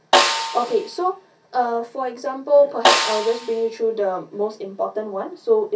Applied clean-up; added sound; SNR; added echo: none; Snare drum; 2 dB; reverberation time 0.3 s.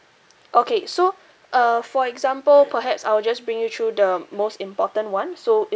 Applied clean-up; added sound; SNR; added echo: none; none; none; none.